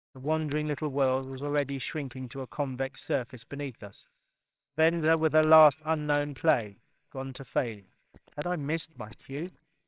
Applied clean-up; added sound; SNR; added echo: neural separator model SepFormer WHAMR!.